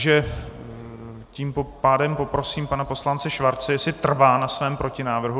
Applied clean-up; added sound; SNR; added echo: none; none; none; none.